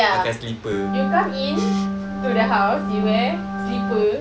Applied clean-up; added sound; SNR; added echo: none; Organ; 1 dB; none.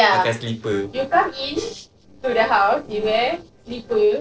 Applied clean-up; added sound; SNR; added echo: neural separator model SepFormer DNS4.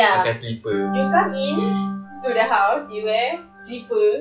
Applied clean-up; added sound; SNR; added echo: classical method log-MMSE.